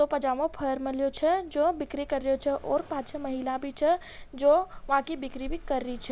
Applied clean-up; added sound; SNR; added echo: none; Accelerating, revving, vroom; 15 dB; none.